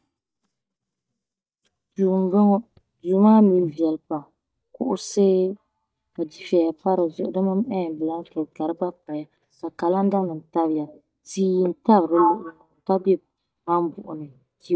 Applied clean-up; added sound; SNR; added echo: neural mask model DeepFilterNet 3.